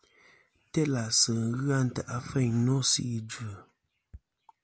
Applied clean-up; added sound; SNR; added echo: none; none; none; none.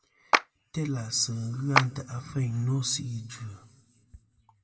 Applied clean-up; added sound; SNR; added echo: none; Clapping; 0 dB; reverberation time 1.6 s.